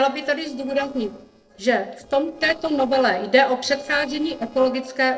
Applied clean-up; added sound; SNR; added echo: neural separator model SepFormer DNS4.